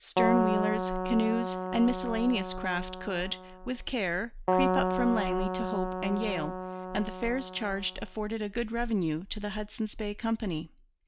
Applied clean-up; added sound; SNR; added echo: none; Keyboard (musical); 1 dB; none.